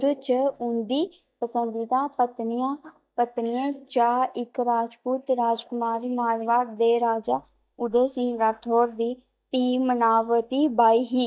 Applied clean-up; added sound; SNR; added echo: neural mask model DeepFilterNet 3.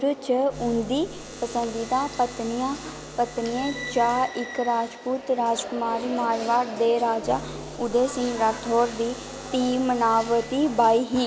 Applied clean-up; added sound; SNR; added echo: none; Buzz; 16 dB; none.